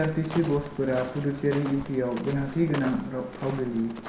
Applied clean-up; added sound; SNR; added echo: none; Walk, footsteps; 13 dB; reverberation time 0.7 s.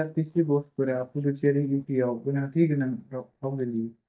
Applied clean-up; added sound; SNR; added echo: neural mask model DeepFilterNet 3.